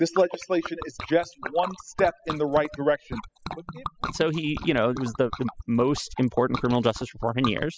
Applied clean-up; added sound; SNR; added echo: classical method spectral subtraction.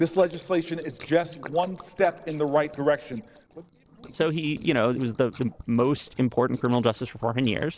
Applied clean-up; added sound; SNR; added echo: neural separator model SepFormer DNS4.